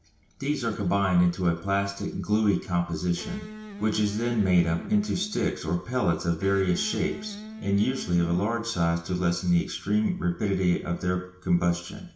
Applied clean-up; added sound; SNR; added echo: none; Electric guitar; 14 dB; reverberation time 0.6 s.